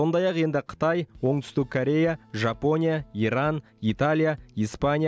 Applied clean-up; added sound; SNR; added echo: none; none; none; none.